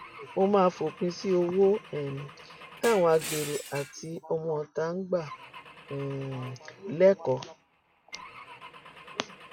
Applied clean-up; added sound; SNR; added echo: none; Glass / Engine / Car; 16 dB; none.